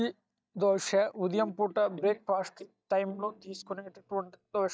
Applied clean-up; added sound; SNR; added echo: neural mask model DeepFilterNet 3.